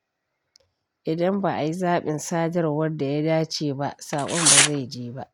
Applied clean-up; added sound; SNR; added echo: none; Tearing; -3 dB; none.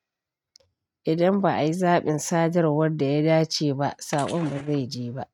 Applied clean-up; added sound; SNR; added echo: neural mask model RNNoise.